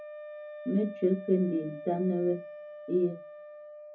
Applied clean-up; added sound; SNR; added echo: none; Wind instrument, woodwind instrument; 13 dB; reverberation time 0.3 s.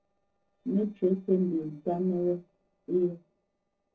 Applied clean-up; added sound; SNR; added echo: neural separator model SepFormer DNS4.